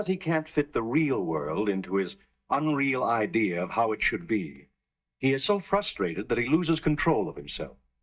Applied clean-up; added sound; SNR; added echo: neural mask model DeepFilterNet 3.